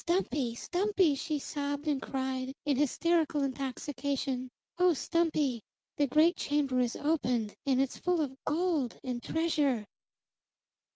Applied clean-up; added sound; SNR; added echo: none; none; none; none.